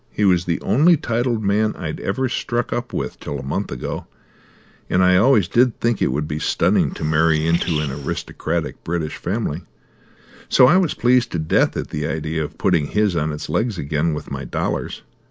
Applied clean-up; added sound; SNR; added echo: none; Bird; 13 dB; none.